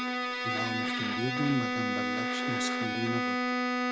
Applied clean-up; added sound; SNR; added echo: none; Bowed string instrument; -5 dB; none.